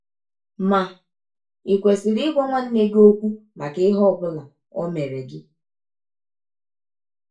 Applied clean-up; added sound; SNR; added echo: none; none; none; reverberation time 0.2 s.